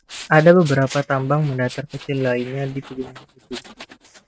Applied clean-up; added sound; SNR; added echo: neural mask model RNNoise.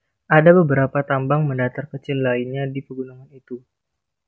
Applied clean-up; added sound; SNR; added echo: none; none; none; none.